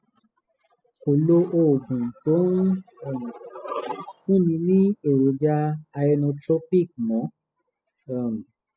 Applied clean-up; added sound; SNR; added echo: classical method spectral subtraction.